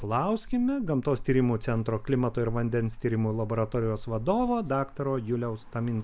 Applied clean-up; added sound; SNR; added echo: none; Motor vehicle (road); 13 dB; none.